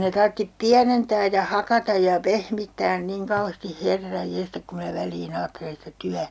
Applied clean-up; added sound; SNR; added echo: none; none; none; none.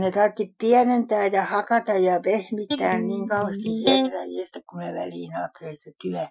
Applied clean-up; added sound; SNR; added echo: classical method Wiener filter.